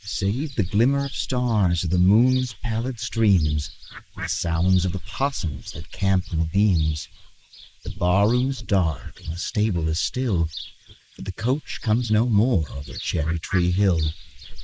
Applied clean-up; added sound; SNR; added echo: neural mask model Resemble Enhance denoiser.